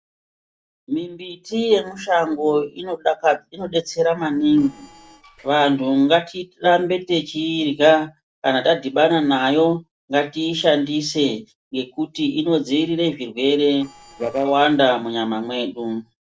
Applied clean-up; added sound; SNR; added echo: neural separator model SepFormer DNS4.